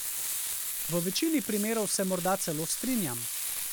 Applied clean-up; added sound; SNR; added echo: none; Frying (food); 3 dB; none.